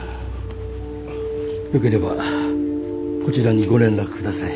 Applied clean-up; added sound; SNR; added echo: none; none; none; none.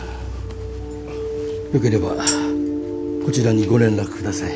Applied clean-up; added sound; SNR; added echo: none; Tambourine; 8 dB; none.